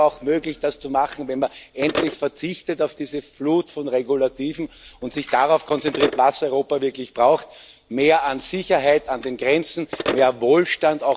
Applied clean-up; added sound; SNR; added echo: none; Telephone; 13 dB; none.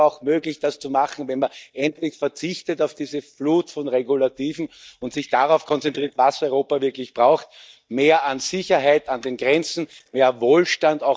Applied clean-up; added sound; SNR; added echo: neural mask model DeepFilterNet 3.